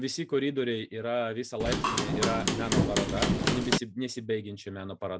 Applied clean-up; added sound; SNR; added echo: none; Hammer / Wood; -5 dB; none.